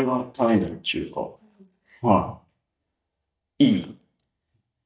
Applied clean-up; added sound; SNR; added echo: neural mask model DeepFilterNet 3.